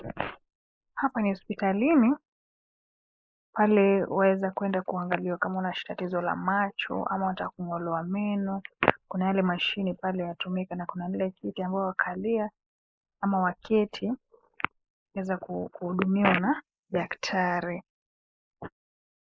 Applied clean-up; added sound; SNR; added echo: neural mask model Resemble Enhance denoiser.